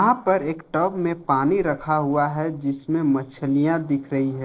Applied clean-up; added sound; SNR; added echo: neural separator model SepFormer DNS4.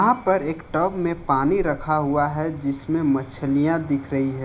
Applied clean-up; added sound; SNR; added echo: none; Cricket / Motor vehicle (road); 19 dB; reverberation time 0.4 s.